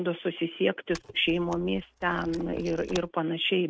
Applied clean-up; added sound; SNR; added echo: neural mask model RNNoise.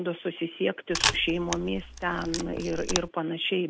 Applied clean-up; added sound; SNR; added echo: none; Camera; 2 dB; none.